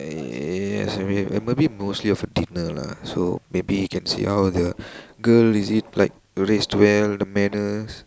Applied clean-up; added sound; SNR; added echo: none; none; none; none.